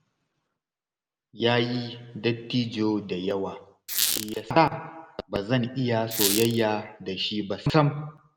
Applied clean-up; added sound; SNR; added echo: none; Squeak; 2 dB; none.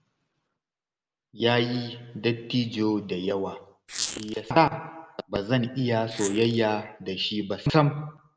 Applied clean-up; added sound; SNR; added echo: neural mask model Resemble Enhance denoiser.